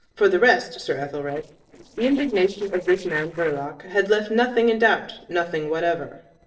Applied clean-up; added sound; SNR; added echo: neural separator model SepFormer DNS4.